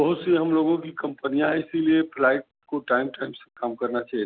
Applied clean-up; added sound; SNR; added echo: none; none; none; none.